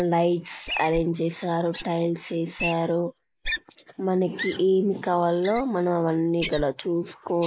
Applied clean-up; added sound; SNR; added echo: neural mask model Resemble Enhance denoiser.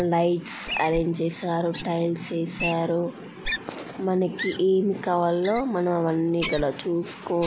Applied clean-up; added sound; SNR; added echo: none; Wild animals; 13 dB; none.